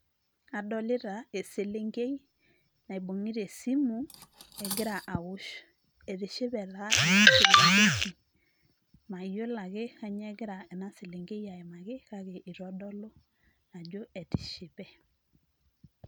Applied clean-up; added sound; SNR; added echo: none; Cutlery, silverware; 16 dB; none.